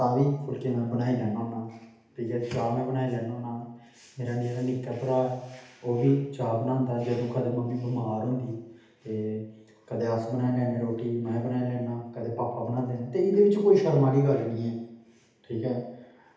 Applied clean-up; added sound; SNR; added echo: none; none; none; reverberation time 0.8 s.